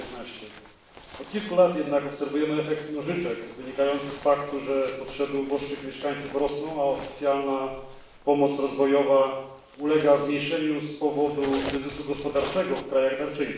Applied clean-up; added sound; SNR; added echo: none; Zipper (clothing); 17 dB; reverberation time 0.6 s.